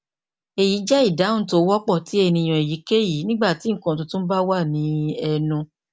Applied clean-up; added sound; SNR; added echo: none; none; none; none.